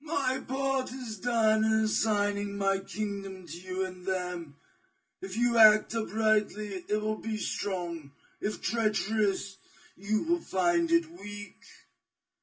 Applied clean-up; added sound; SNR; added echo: none; none; none; reverberation time 0.1 s.